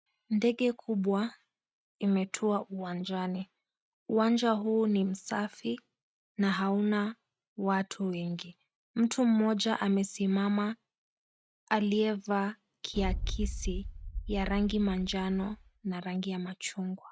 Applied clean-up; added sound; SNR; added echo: neural mask model RNNoise.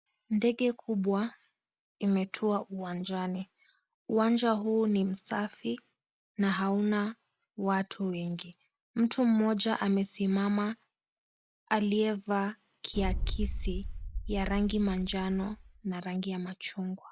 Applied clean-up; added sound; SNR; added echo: none; Boom; 4 dB; none.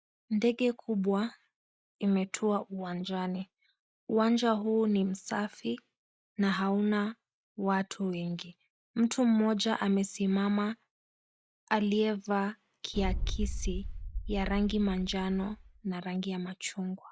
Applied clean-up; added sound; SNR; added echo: neural mask model DeepFilterNet 3.